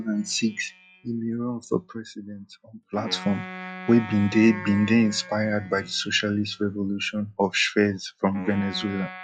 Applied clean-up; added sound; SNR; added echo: classical method log-MMSE.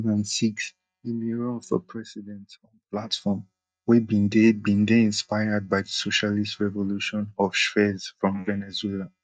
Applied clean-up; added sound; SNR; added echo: neural mask model DeepFilterNet 3.